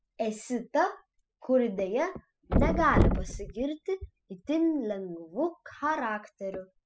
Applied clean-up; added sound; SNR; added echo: classical method spectral subtraction.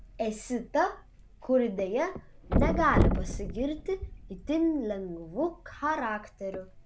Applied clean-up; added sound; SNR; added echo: none; Thump, thud; 2 dB; none.